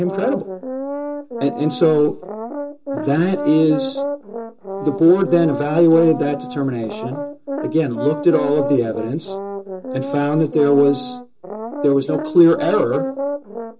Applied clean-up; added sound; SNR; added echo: none; Brass instrument; 8 dB; reverberation time 0.2 s.